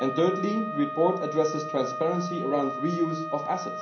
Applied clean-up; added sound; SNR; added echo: none; Wind instrument, woodwind instrument; 7 dB; reverberation time 0.6 s.